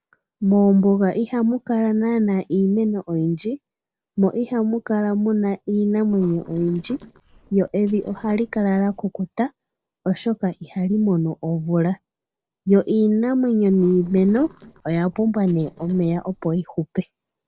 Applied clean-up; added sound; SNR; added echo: neural separator model SepFormer DNS4.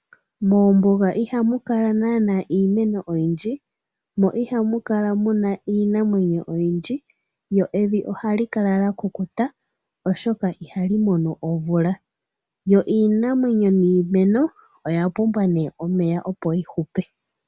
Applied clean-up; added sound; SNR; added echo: none; none; none; none.